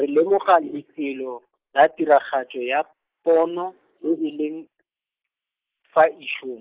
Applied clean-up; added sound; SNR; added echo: neural mask model Resemble Enhance denoiser.